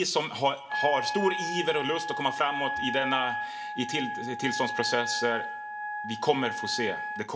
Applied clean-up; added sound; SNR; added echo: none; Wind instrument, woodwind instrument; 4 dB; reverberation time 0.3 s.